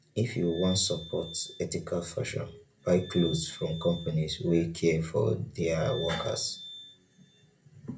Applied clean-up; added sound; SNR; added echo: none; Glass; 16 dB; reverberation time 0.3 s.